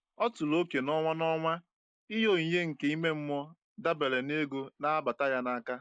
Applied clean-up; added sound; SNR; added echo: neural mask model Resemble Enhance denoiser.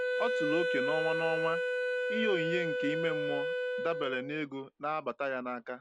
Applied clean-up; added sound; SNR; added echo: none; Wind instrument, woodwind instrument; -2 dB; none.